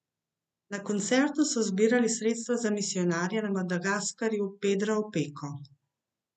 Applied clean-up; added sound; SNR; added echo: none; none; none; none.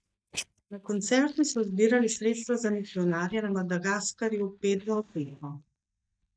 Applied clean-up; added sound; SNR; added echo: neural mask model DeepFilterNet 3.